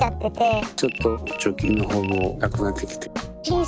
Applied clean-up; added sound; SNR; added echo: none; none; none; none.